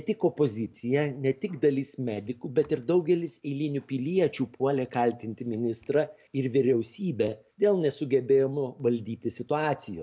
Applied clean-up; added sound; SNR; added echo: none; none; none; none.